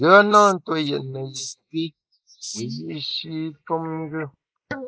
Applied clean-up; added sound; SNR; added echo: neural mask model Resemble Enhance denoiser.